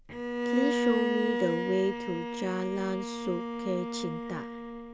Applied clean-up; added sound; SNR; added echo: none; Bowed string instrument; 0 dB; none.